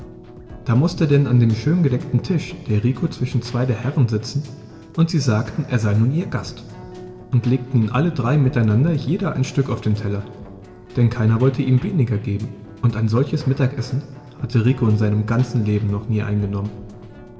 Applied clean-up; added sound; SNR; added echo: none; Keyboard (musical); 19 dB; reverberation time 1.6 s.